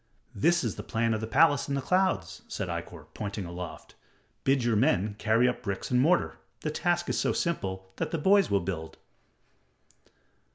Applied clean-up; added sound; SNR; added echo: none; none; none; none.